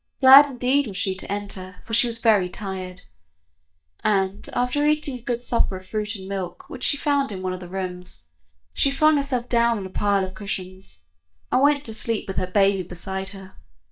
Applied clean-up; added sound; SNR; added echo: neural mask model DeepFilterNet 3.